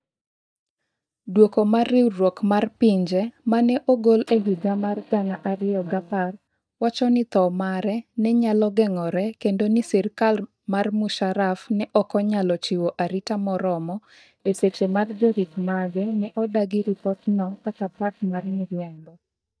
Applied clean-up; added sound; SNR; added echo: neural mask model DeepFilterNet 3.